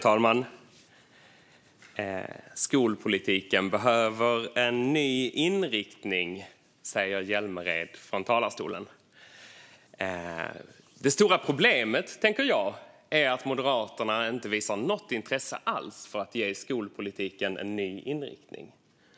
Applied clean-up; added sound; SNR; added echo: none; none; none; none.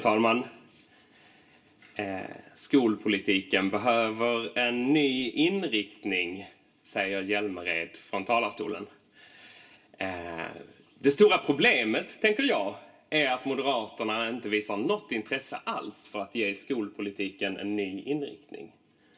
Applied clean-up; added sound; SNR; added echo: none; none; none; reverberation time 0.2 s.